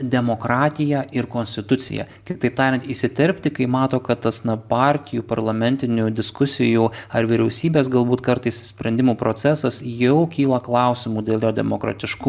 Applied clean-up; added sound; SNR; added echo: none; none; none; none.